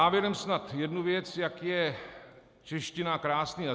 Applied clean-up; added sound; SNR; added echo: none; none; none; none.